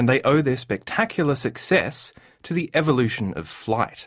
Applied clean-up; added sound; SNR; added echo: none; none; none; none.